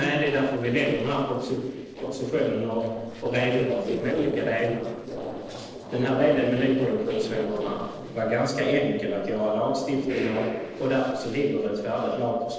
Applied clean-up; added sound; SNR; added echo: neural separator model SepFormer DNS4.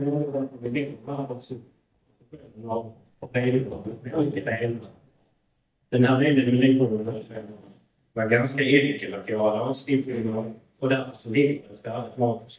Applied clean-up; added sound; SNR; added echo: neural mask model DeepFilterNet 3.